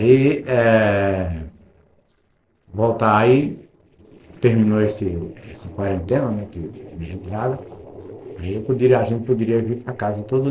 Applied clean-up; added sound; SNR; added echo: neural separator model SepFormer DNS4.